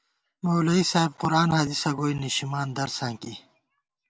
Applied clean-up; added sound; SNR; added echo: none; none; none; none.